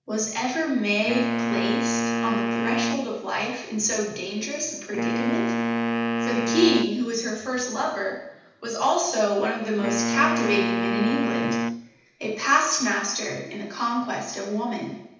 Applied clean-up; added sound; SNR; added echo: none; Wind instrument, woodwind instrument; 1 dB; reverberation time 0.8 s.